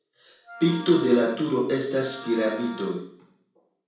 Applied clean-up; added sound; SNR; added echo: none; Wind instrument, woodwind instrument; 17 dB; reverberation time 0.7 s.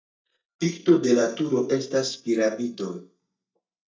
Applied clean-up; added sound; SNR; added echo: neural mask model DeepFilterNet 3.